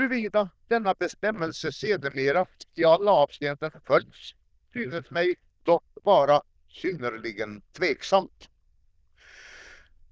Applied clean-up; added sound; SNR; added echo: neural diffusion model UNIVERSE++.